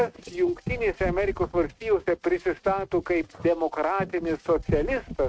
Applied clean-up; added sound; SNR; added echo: neural mask model RNNoise.